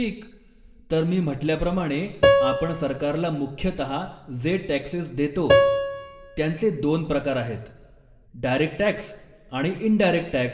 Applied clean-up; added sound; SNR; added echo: none; Piano; 0 dB; reverberation time 0.9 s.